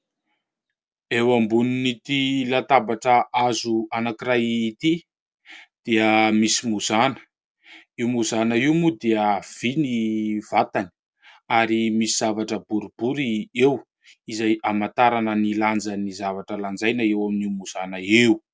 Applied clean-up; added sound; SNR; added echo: none; none; none; none.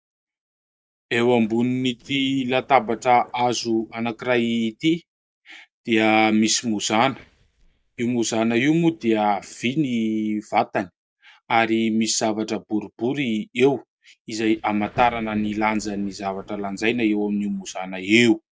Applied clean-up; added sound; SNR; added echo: neural mask model DeepFilterNet 3.